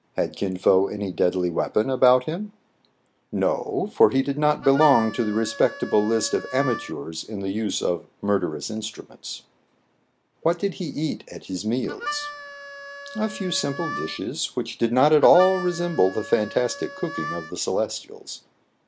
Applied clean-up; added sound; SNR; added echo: none; Harmonica; 12 dB; none.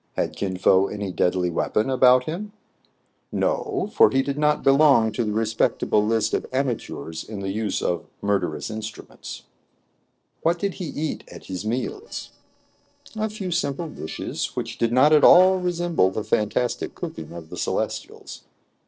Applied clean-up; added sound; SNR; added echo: neural separator model SepFormer DNS4.